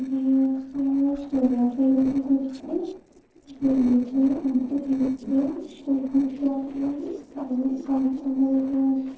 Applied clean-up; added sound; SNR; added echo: neural separator model SepFormer DNS4.